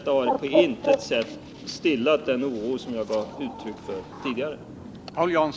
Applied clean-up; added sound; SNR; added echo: none; Bird; 4 dB; none.